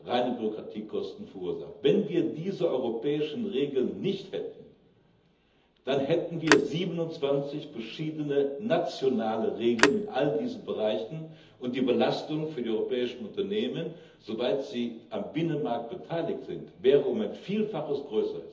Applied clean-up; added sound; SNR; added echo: none; Telephone; 2 dB; reverberation time 1.2 s.